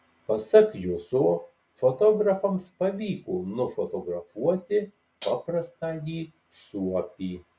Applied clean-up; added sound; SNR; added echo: none; Hi-hat; 10 dB; none.